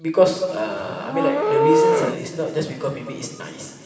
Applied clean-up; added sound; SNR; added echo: none; Livestock, farm animals, working animals; 0 dB; reverberation time 2.5 s.